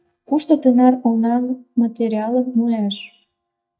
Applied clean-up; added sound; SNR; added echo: neural mask model DeepFilterNet 3.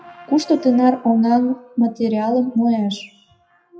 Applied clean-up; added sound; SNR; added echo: classical method WPE with log-MMSE.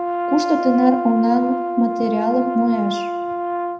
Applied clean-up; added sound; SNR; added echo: none; Brass instrument; 3 dB; reverberation time 0.8 s.